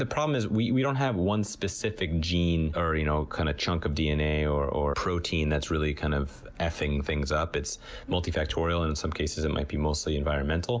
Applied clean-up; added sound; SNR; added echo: none; none; none; none.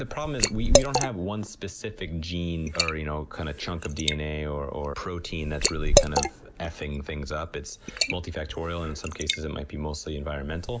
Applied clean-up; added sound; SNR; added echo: none; Liquid; -2 dB; none.